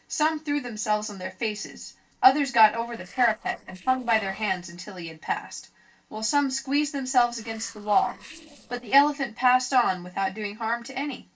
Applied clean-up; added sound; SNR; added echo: neural separator model SepFormer DNS4.